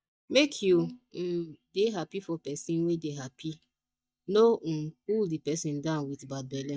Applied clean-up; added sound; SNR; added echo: neural mask model DeepFilterNet 3.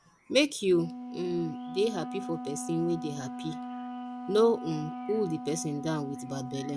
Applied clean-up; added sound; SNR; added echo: none; Wind instrument, woodwind instrument; 9 dB; none.